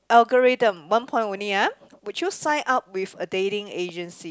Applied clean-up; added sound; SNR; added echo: none; none; none; none.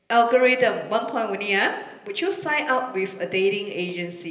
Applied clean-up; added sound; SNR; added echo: none; none; none; reverberation time 1.4 s.